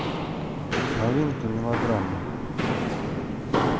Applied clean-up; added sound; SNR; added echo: none; Walk, footsteps; -3 dB; none.